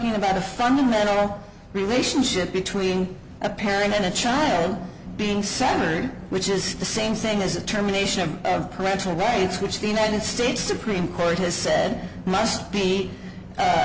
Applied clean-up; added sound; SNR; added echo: none; none; none; none.